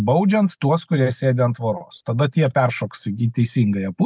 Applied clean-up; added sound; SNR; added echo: none; none; none; none.